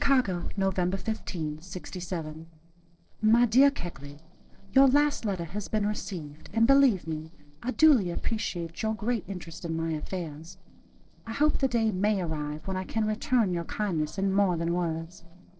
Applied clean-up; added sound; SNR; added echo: neural separator model SepFormer DNS4.